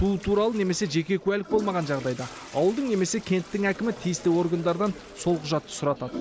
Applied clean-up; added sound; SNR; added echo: none; Toilet flush; 17 dB; none.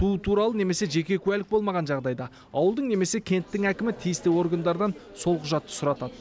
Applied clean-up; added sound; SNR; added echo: none; none; none; none.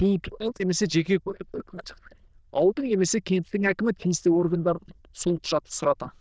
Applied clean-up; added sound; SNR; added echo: neural diffusion model UNIVERSE++.